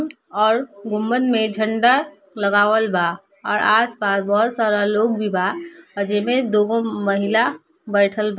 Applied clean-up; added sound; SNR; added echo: none; none; none; none.